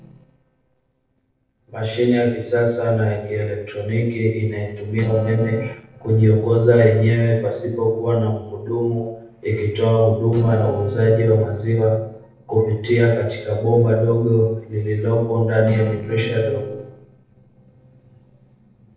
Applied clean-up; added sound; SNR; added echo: neural separator model SepFormer DNS4.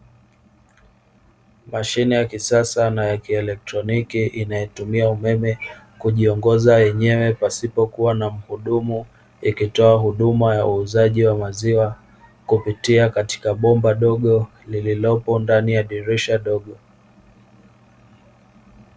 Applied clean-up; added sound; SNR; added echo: none; none; none; none.